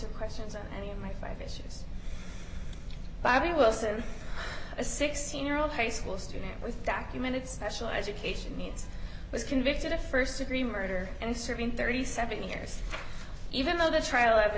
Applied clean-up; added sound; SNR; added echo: none; none; none; none.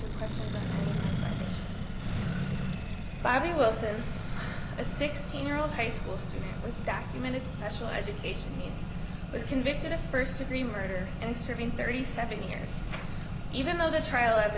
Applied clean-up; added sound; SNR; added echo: none; Accelerating, revving, vroom; 4 dB; none.